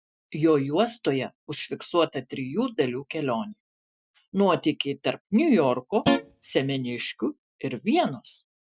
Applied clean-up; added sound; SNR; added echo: none; Guitar; -2 dB; none.